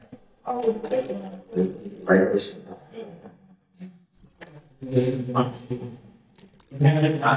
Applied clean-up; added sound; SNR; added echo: neural mask model DeepFilterNet 3.